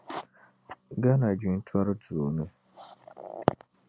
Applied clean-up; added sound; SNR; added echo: none; none; none; none.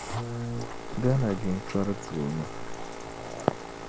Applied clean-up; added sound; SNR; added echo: none; Boat, Water vehicle + Rain; 4 dB; none.